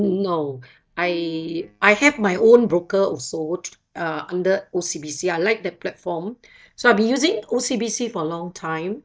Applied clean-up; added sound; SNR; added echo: neural mask model DeepFilterNet 3.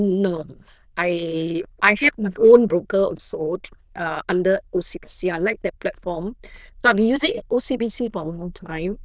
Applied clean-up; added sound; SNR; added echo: neural diffusion model UNIVERSE++.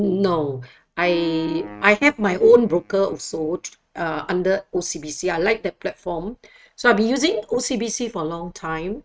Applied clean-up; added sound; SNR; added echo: neural mask model RNNoise.